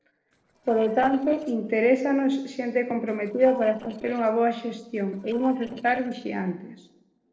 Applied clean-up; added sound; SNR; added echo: neural separator model SepFormer DNS4.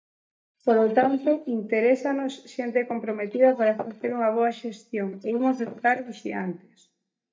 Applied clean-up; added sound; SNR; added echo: neural mask model DeepFilterNet 3.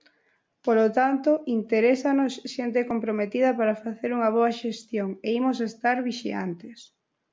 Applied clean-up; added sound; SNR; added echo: none; none; none; none.